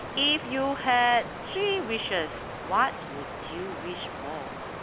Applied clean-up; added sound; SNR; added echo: none; Water; 9 dB; none.